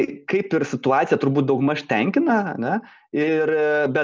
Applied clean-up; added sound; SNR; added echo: none; none; none; none.